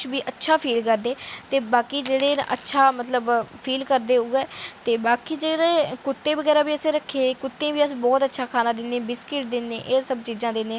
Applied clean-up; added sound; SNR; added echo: none; Coin (dropping); 15 dB; none.